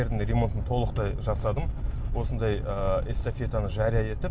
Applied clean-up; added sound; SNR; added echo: none; Writing; 12 dB; none.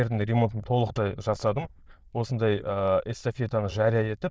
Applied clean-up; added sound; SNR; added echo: neural diffusion model UNIVERSE++.